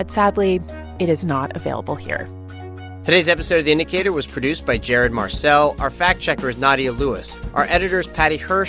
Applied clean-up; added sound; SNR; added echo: none; none; none; none.